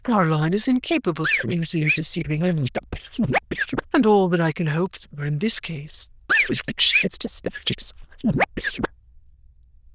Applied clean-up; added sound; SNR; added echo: neural diffusion model UNIVERSE++.